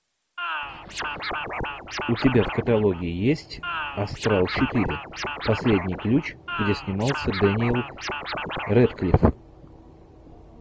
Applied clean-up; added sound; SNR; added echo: none; Scratching (performance technique); 7 dB; none.